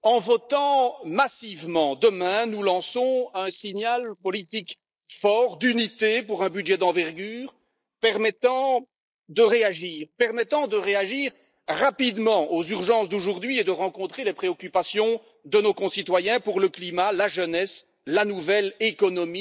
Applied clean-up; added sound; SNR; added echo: neural mask model Resemble Enhance denoiser.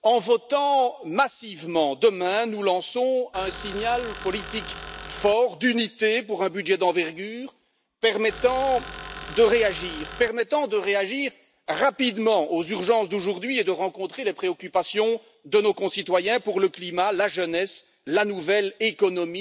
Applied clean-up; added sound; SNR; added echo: none; Tools; 12 dB; none.